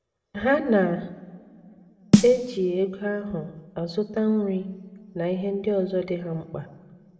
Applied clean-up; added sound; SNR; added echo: none; Snare drum; -1 dB; reverberation time 0.9 s.